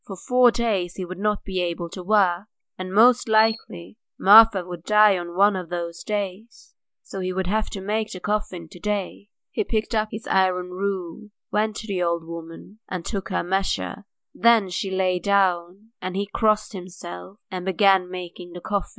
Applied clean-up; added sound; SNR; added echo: neural mask model Resemble Enhance denoiser.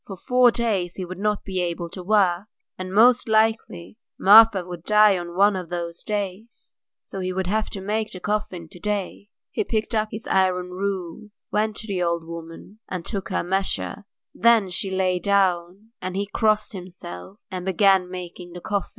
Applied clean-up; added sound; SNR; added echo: none; Chirp, tweet; 16 dB; none.